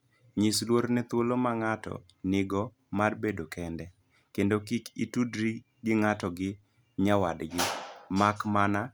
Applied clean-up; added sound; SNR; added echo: none; none; none; none.